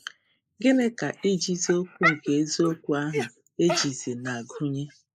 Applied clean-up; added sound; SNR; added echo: neural mask model Resemble Enhance denoiser.